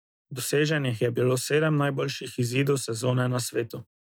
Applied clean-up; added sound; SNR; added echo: none; none; none; none.